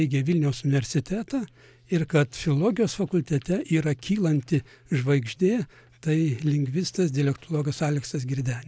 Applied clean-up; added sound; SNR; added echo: none; none; none; none.